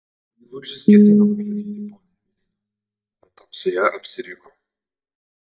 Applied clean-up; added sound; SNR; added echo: neural mask model DeepFilterNet 3.